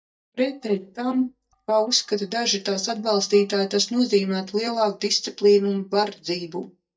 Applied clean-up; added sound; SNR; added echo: neural mask model DeepFilterNet 3.